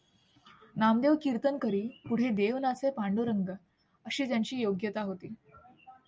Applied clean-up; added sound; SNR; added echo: none; none; none; none.